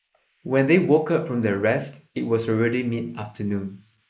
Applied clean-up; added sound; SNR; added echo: neural mask model Resemble Enhance denoiser.